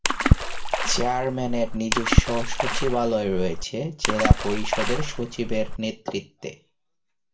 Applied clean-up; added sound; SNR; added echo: none; Water / Splash, splatter; -5 dB; reverberation time 0.3 s.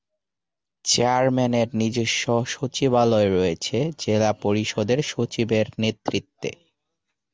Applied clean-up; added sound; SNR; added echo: none; none; none; none.